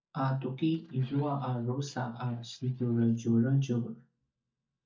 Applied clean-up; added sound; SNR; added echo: neural mask model DeepFilterNet 3.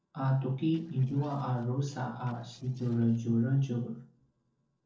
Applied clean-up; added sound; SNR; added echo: neural separator model SepFormer DNS4.